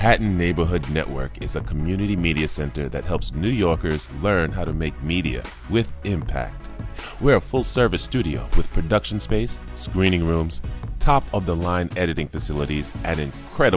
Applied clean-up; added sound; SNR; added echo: none; none; none; none.